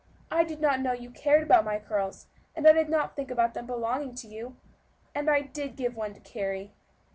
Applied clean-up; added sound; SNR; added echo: none; none; none; none.